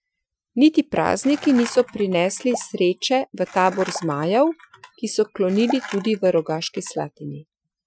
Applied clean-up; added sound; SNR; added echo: classical method Wiener filter.